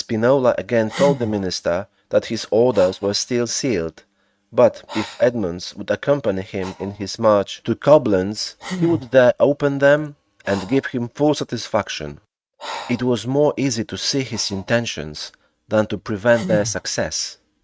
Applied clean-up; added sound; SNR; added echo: neural mask model RNNoise.